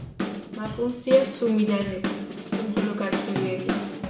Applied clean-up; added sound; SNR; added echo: none; Drum / Drum kit; 4 dB; reverberation time 0.7 s.